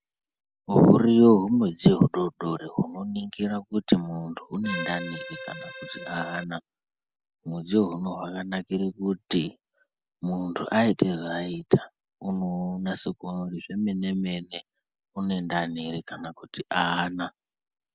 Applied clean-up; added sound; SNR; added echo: none; Accordion; 9 dB; none.